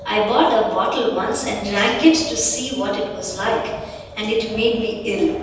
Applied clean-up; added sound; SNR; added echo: none; Wind; 15 dB; reverberation time 1.1 s.